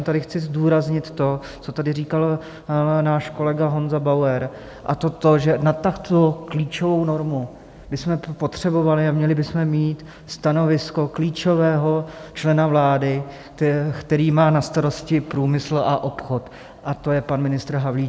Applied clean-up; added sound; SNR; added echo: none; none; none; none.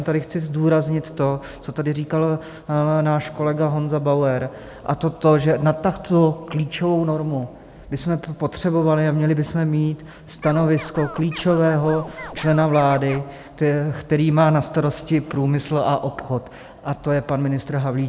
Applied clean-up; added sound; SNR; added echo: none; Scratching (performance technique); 15 dB; none.